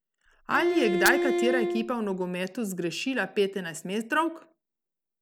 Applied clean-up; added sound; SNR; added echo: none; Bowed string instrument; 0 dB; none.